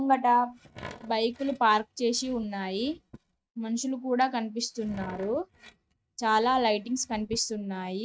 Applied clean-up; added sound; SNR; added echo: neural mask model RNNoise.